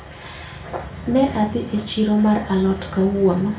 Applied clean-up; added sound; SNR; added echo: none; Motorcycle / Crow; 15 dB; reverberation time 0.4 s.